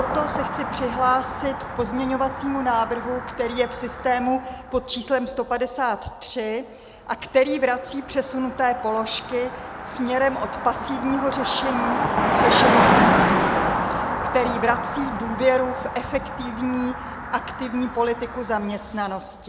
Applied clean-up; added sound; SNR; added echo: none; Car passing by; 1 dB; none.